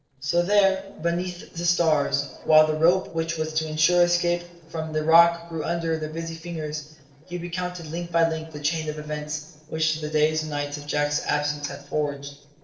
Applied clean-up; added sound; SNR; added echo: neural separator model SepFormer DNS4.